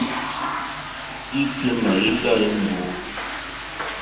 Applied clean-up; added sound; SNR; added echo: none; Toilet flush / Water; 5 dB; reverberation time 1.0 s.